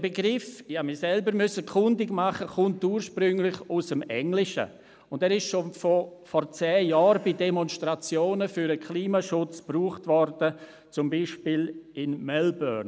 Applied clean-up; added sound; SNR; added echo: none; none; none; none.